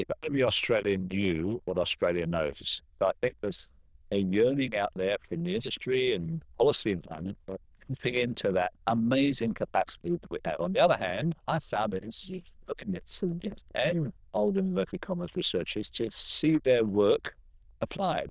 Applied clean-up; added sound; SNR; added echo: neural diffusion model UNIVERSE++.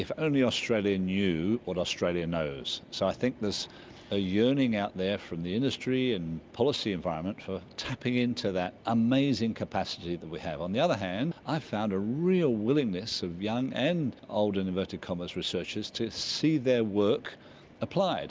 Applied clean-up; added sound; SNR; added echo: none; none; none; none.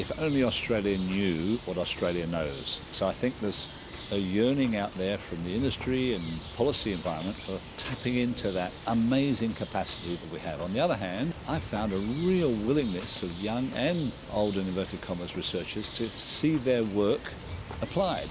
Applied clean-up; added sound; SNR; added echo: none; Bird; 11 dB; none.